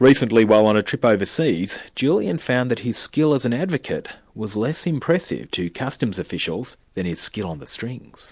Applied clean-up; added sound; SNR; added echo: none; none; none; none.